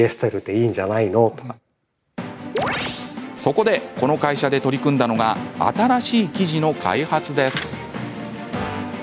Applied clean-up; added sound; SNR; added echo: none; none; none; none.